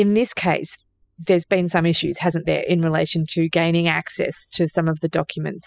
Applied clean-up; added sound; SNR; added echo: classical method spectral subtraction.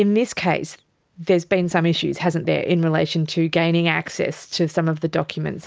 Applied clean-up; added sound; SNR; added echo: none; none; none; none.